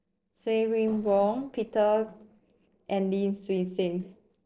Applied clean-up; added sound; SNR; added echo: neural separator model SepFormer DNS4.